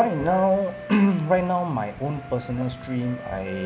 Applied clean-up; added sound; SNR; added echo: none; Wind instrument, woodwind instrument; 16 dB; none.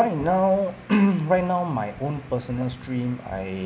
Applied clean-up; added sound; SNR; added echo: none; none; none; none.